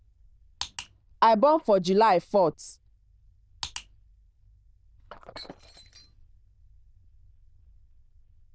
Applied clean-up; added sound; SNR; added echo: neural diffusion model UNIVERSE++.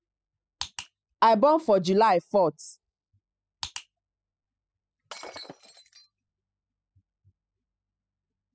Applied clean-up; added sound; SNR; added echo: classical method spectral subtraction.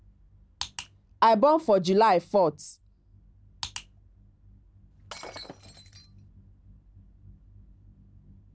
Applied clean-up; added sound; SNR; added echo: none; Shatter; 17 dB; none.